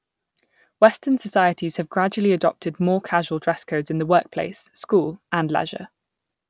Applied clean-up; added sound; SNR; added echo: none; none; none; none.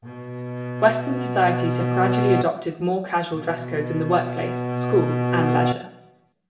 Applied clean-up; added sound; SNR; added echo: none; Bowed string instrument; 1 dB; reverberation time 0.6 s.